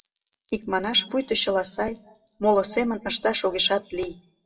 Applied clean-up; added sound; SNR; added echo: classical method WPE with log-MMSE.